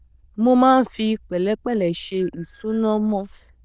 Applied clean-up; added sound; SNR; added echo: neural diffusion model UNIVERSE++.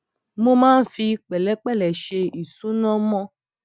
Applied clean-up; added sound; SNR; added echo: none; none; none; none.